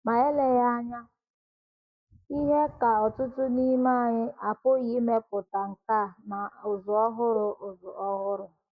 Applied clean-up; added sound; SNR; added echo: neural mask model DeepFilterNet 3.